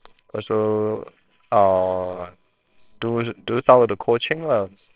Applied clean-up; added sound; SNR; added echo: neural separator model SepFormer WHAMR!.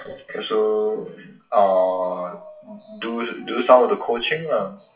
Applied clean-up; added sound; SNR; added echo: classical method WPE with log-MMSE.